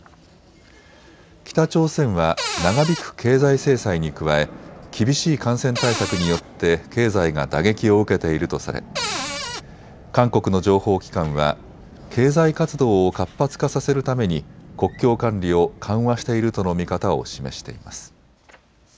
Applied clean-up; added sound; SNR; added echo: none; Cupboard open or close; 6 dB; none.